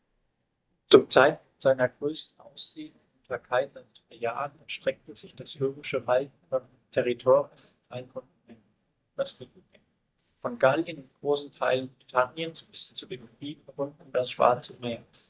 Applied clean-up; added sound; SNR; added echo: neural mask model DeepFilterNet 3.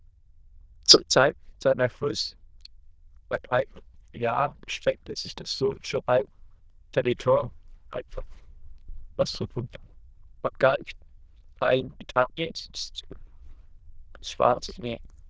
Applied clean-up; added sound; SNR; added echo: neural diffusion model UNIVERSE++.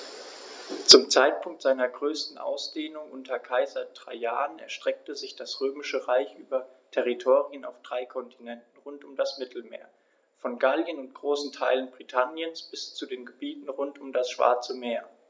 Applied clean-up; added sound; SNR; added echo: none; none; none; none.